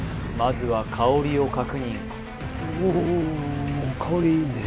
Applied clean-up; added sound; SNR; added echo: none; none; none; none.